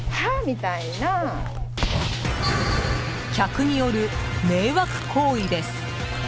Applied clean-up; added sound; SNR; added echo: none; Zipper (clothing); 5 dB; none.